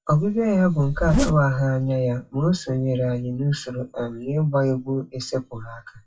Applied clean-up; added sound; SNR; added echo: classical method WPE with log-MMSE.